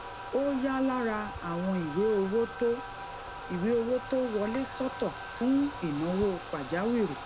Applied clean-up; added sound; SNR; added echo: none; Bathtub (filling or washing); 9 dB; none.